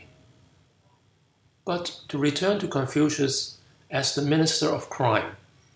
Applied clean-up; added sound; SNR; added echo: none; none; none; none.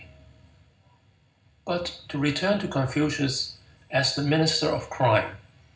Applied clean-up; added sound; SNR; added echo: none; none; none; reverberation time 0.4 s.